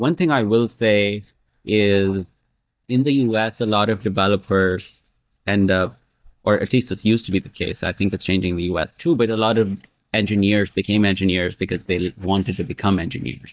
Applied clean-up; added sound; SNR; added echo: neural mask model DeepFilterNet 3.